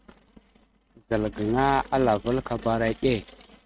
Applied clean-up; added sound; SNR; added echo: neural mask model RNNoise.